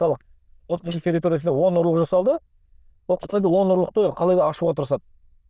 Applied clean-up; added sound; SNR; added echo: neural diffusion model UNIVERSE++.